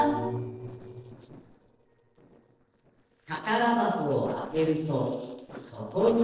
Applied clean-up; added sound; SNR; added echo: neural separator model SepFormer DNS4.